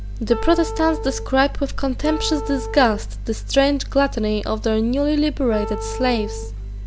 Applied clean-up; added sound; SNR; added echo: none; Wind instrument, woodwind instrument; 12 dB; none.